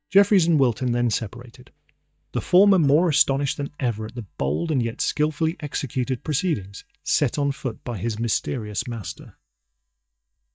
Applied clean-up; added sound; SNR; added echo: neural mask model DeepFilterNet 3.